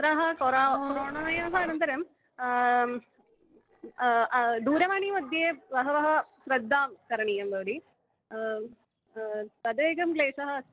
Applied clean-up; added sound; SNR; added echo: neural separator model SepFormer DNS4.